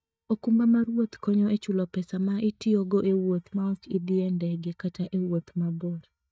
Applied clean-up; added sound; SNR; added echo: neural mask model DeepFilterNet 3.